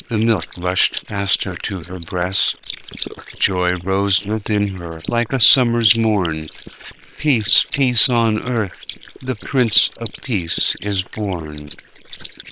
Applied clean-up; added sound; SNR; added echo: neural separator model SepFormer WHAM!.